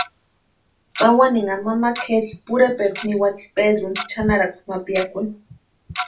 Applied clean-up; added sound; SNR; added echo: none; Tick-tock; 14 dB; reverberation time 0.2 s.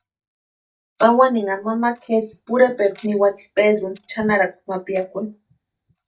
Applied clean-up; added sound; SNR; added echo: neural mask model DeepFilterNet 3.